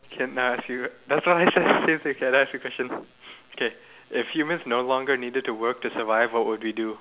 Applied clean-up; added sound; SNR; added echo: none; none; none; none.